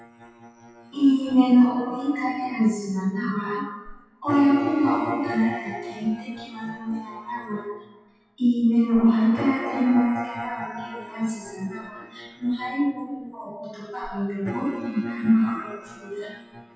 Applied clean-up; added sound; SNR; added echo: classical method WPE with log-MMSE.